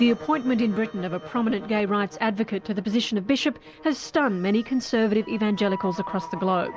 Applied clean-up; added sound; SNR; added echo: none; none; none; none.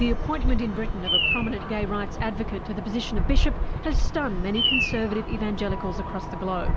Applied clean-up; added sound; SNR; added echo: none; Bird vocalization, bird call, bird song; -3 dB; none.